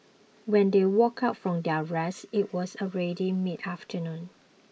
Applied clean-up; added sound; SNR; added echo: neural mask model Resemble Enhance denoiser.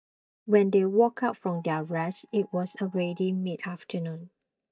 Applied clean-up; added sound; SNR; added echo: neural mask model DeepFilterNet 3.